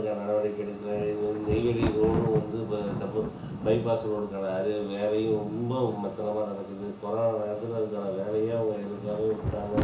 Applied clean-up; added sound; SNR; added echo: none; Thunder; 8 dB; reverberation time 0.7 s.